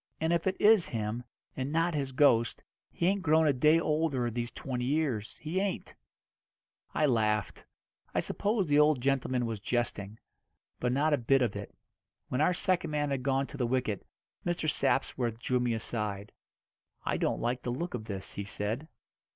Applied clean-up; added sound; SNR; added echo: none; none; none; none.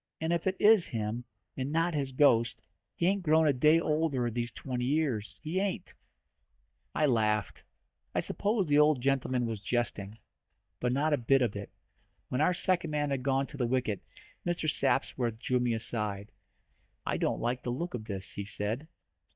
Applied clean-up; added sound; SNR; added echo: neural mask model DeepFilterNet 3.